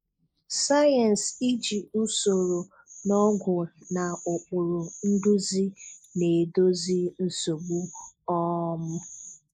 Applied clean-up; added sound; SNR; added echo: neural mask model Resemble Enhance denoiser.